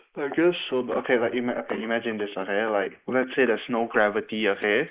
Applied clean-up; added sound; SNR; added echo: neural mask model Resemble Enhance denoiser.